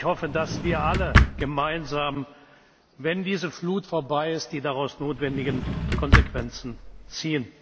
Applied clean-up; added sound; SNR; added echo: none; Drawer open or close; -4 dB; none.